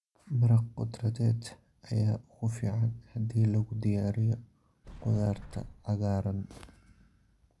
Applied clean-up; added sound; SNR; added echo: none; Sliding door; 16 dB; none.